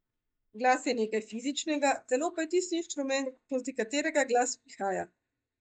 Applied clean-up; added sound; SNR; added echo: neural mask model DeepFilterNet 3.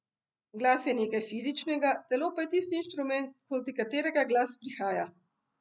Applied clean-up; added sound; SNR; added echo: none; none; none; none.